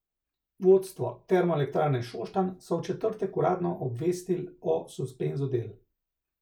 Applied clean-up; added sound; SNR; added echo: none; none; none; none.